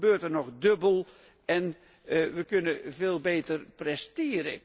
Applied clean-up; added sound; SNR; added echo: none; none; none; none.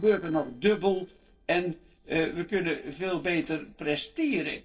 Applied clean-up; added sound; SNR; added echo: neural separator model SepFormer DNS4.